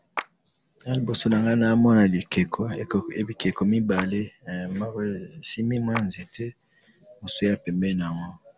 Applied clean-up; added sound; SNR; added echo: none; Clapping; 15 dB; none.